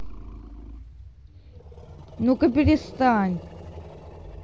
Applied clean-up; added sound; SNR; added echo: none; Growling; 19 dB; none.